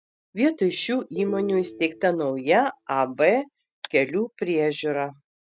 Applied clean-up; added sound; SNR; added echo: neural mask model DeepFilterNet 3.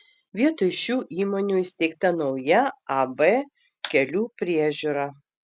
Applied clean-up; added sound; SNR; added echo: none; none; none; none.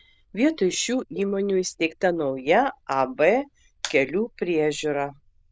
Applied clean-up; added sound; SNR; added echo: neural diffusion model UNIVERSE++.